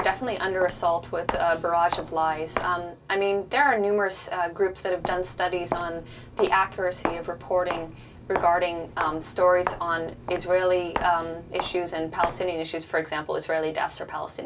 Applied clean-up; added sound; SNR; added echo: none; Walk, footsteps; 11 dB; reverberation time 0.2 s.